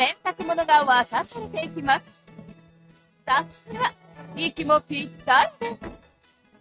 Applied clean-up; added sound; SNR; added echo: neural mask model RNNoise.